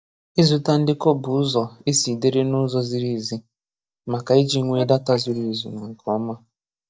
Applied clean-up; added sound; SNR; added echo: neural mask model DeepFilterNet 3.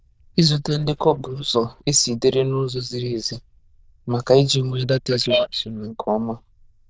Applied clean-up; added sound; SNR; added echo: neural diffusion model UNIVERSE++.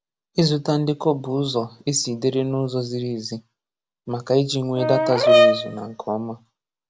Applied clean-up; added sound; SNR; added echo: none; Brass instrument; -5 dB; none.